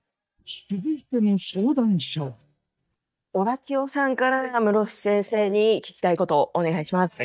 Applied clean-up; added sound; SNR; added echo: neural mask model DeepFilterNet 3.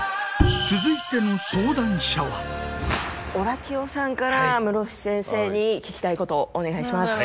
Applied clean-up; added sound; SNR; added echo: none; Bowed string instrument; 2 dB; none.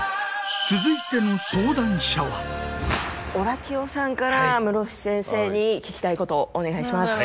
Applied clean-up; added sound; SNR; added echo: none; none; none; none.